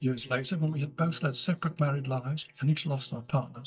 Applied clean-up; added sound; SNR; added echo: neural mask model DeepFilterNet 3.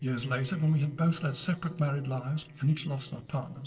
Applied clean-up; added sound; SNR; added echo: neural separator model SepFormer DNS4.